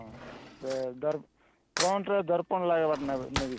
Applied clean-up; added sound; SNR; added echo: none; Cutlery, silverware / Drawer open or close; 10 dB; none.